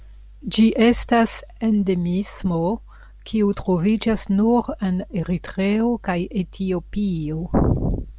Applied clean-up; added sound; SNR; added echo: none; none; none; none.